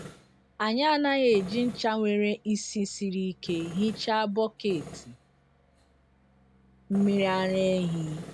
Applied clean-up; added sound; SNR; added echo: none; Tools; 18 dB; none.